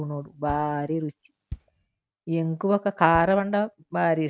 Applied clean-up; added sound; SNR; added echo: neural mask model RNNoise.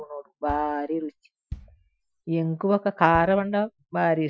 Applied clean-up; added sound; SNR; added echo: classical method Wiener filter.